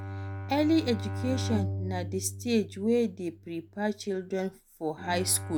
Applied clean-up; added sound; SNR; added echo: none; Bowed string instrument; 6 dB; none.